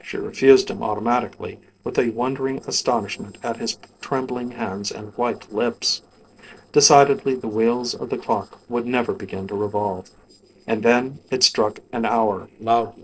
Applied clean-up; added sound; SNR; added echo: neural separator model SepFormer DNS4.